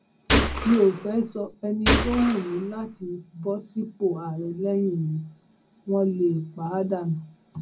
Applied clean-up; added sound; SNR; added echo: none; Gunshot, gunfire; 0 dB; reverberation time 0.4 s.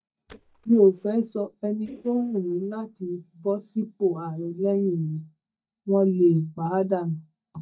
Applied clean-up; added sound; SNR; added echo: neural mask model DeepFilterNet 3.